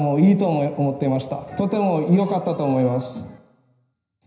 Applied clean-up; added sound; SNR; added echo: none; none; none; reverberation time 0.9 s.